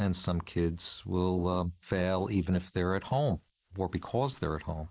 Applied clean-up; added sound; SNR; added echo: neural mask model Resemble Enhance denoiser.